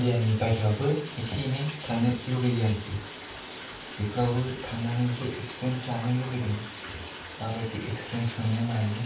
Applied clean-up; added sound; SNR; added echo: none; Bathtub (filling or washing); 13 dB; reverberation time 0.3 s.